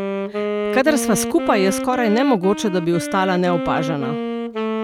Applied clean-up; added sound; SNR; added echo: none; Wind instrument, woodwind instrument; 4 dB; none.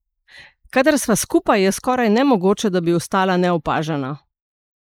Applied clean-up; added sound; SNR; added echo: neural mask model Resemble Enhance denoiser.